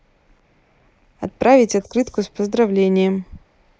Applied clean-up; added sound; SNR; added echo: neural mask model Resemble Enhance denoiser.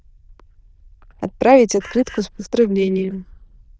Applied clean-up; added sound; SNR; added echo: neural diffusion model UNIVERSE++.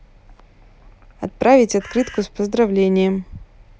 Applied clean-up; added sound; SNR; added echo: none; Bird; 17 dB; none.